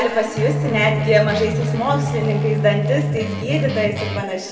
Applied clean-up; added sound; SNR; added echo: none; Guitar; 1 dB; reverberation time 1.9 s.